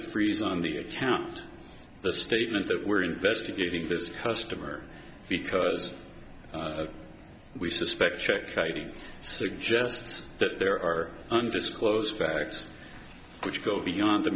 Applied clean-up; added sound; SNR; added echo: none; none; none; none.